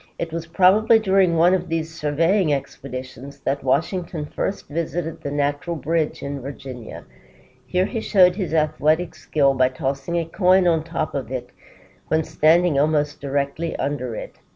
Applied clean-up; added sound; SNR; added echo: none; none; none; none.